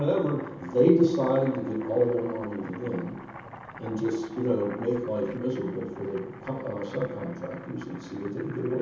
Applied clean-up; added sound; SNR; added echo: none; Boiling; 17 dB; reverberation time 0.7 s.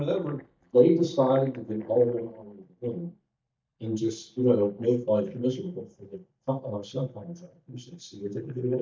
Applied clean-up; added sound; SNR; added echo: neural mask model DeepFilterNet 3.